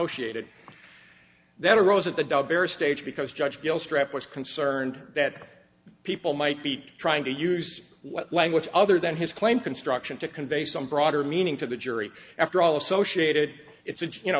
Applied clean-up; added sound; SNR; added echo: none; none; none; none.